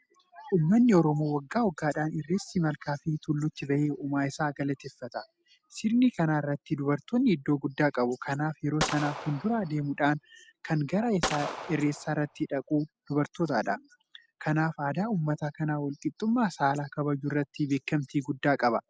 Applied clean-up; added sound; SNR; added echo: none; Gunshot, gunfire; 9 dB; none.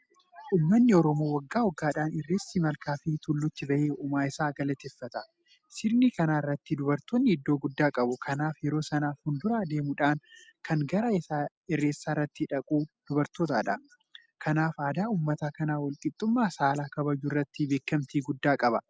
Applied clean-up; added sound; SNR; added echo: none; none; none; none.